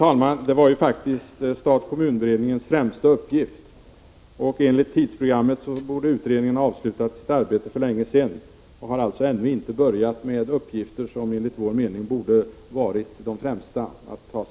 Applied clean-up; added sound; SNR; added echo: none; none; none; none.